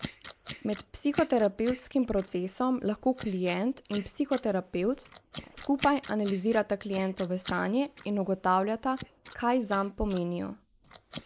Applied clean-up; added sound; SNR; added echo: neural mask model Resemble Enhance denoiser.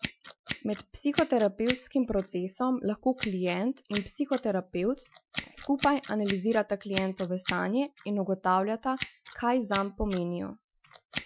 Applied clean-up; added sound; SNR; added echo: classical method Wiener filter.